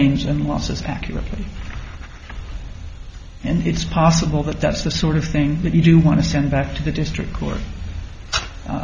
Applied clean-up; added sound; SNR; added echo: none; none; none; none.